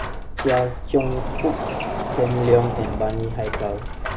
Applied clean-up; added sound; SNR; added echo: none; Door; 4 dB; none.